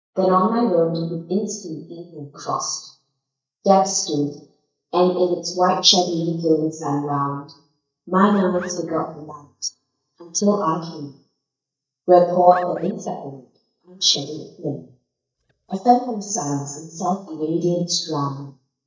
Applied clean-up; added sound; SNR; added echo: neural mask model DeepFilterNet 3.